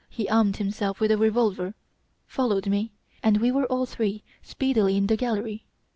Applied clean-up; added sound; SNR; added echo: none; none; none; none.